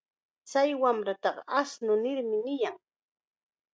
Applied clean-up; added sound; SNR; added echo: none; none; none; none.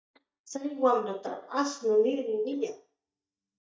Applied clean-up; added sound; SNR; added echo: neural mask model DeepFilterNet 3.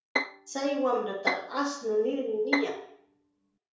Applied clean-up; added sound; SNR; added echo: none; Bowed string instrument; 5 dB; reverberation time 0.5 s.